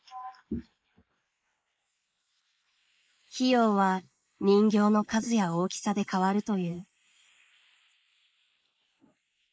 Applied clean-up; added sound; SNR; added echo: neural mask model Resemble Enhance denoiser.